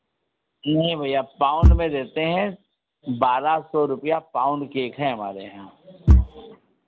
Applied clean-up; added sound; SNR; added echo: none; Bass drum / Thump, thud; 0 dB; none.